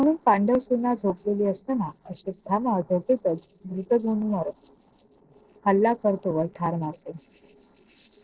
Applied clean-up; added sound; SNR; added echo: neural separator model SepFormer DNS4.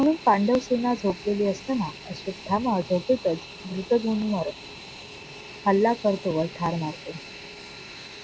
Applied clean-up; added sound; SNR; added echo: none; Fixed-wing aircraft, airplane; 16 dB; none.